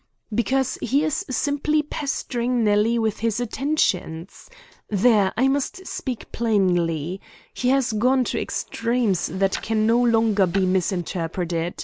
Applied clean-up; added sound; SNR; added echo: none; Tick-tock; 19 dB; none.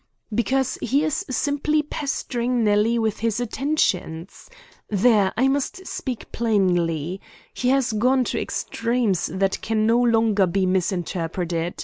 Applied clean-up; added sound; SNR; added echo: none; none; none; none.